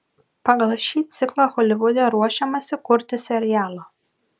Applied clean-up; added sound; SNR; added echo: none; none; none; none.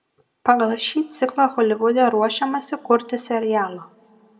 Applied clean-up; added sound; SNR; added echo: none; none; none; reverberation time 0.7 s.